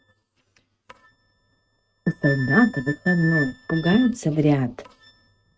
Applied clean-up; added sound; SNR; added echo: neural mask model RNNoise.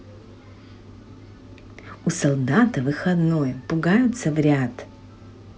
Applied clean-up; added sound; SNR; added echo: none; none; none; none.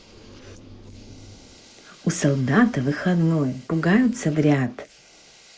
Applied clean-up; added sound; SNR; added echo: neural mask model Resemble Enhance denoiser.